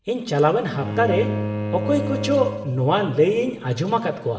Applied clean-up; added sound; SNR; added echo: none; Bowed string instrument; 7 dB; reverberation time 1.2 s.